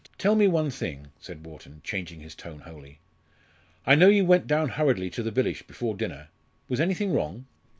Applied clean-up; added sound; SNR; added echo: none; none; none; none.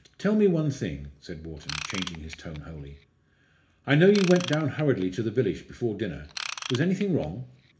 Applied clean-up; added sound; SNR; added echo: none; Ratchet, pawl / Tools; 12 dB; reverberation time 0.4 s.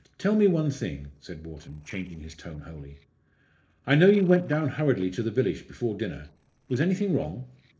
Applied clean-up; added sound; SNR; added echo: neural separator model SepFormer DNS4.